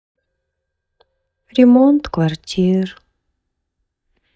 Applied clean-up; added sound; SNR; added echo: neural mask model DeepFilterNet 3.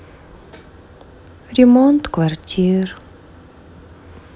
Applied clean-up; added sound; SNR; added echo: none; none; none; none.